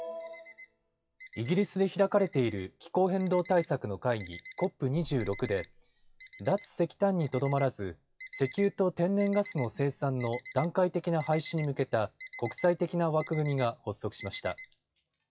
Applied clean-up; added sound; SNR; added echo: classical method WPE with log-MMSE.